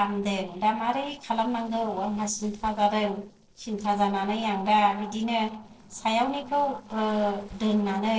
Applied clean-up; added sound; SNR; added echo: neural separator model SepFormer DNS4.